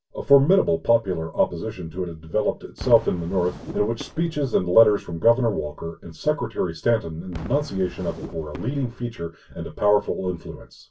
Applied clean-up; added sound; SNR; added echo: none; Whoosh, swoosh, swish / Fireworks; 19 dB; reverberation time 0.2 s.